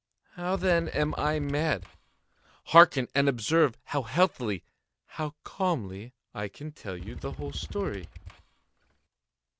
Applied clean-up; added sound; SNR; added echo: none; Motorcycle / Engine; 11 dB; none.